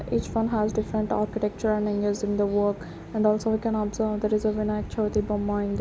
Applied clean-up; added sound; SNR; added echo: none; none; none; none.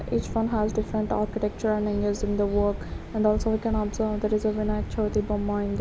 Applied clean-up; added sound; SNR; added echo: none; Waves, surf; 9 dB; none.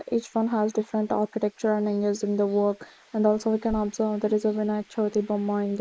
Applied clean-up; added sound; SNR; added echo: neural mask model Resemble Enhance denoiser.